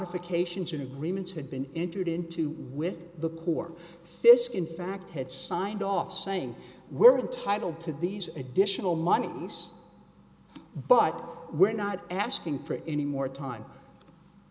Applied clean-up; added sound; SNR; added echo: none; none; none; none.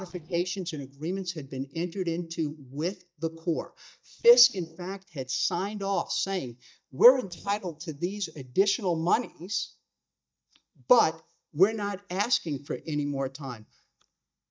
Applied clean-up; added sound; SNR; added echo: neural mask model DeepFilterNet 3.